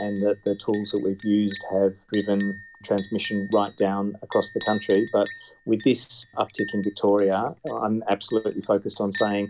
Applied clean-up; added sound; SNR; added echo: none; Chink, clink; 17 dB; none.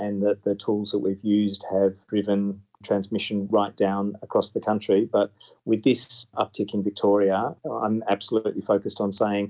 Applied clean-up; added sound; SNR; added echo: none; none; none; none.